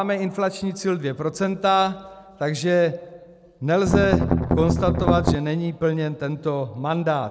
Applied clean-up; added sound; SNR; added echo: none; Strum; -3 dB; none.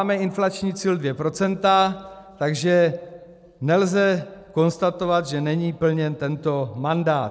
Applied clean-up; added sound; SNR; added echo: none; none; none; none.